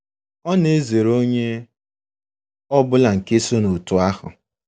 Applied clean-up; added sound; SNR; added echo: none; none; none; none.